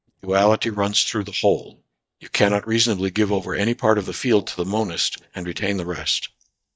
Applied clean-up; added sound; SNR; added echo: neural mask model DeepFilterNet 3.